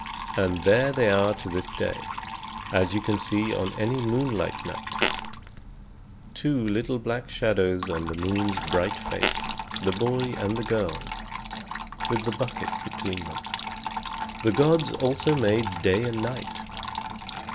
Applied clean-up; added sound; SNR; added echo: none; Trickle, dribble / Water tap, faucet + Fart; 7 dB; none.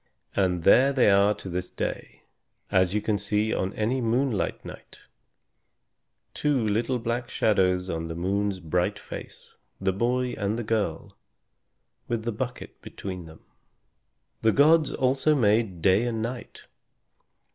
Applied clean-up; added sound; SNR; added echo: none; none; none; none.